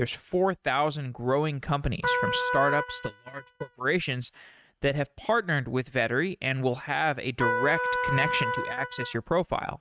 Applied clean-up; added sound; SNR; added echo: neural mask model RNNoise.